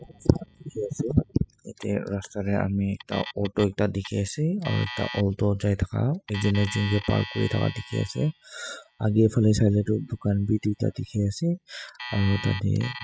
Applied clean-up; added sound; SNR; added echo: classical method spectral subtraction.